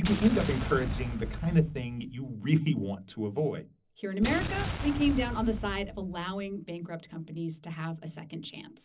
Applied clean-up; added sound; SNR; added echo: none; Explosion; 6 dB; reverberation time 0.4 s.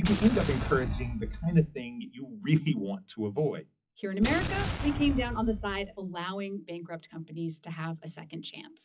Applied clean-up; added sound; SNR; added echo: classical method WPE with log-MMSE.